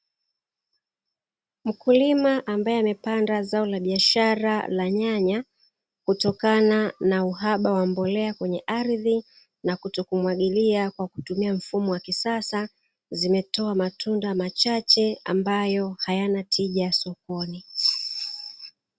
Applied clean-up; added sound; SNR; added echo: none; none; none; none.